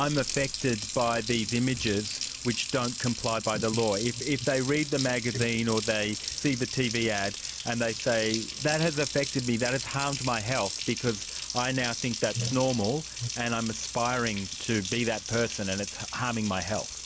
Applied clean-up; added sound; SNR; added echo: none; Water tap, faucet; 7 dB; none.